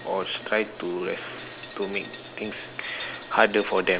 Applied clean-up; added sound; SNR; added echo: none; Glass; 18 dB; none.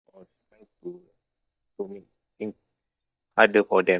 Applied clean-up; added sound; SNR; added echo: neural mask model DeepFilterNet 3.